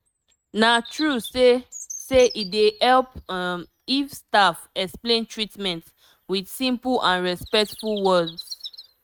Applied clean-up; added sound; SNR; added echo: neural mask model RNNoise.